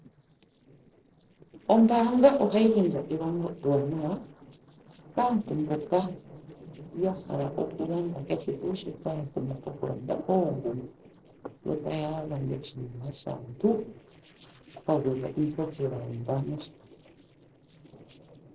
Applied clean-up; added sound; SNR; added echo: neural separator model SepFormer DNS4.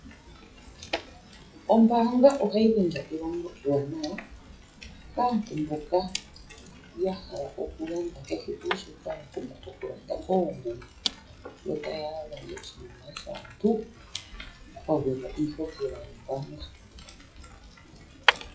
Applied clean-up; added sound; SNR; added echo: classical method WPE with log-MMSE.